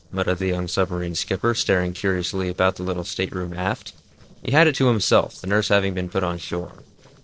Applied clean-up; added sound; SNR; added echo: neural separator model SepFormer DNS4.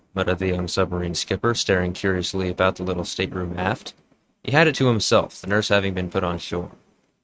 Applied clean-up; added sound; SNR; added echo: neural mask model RNNoise.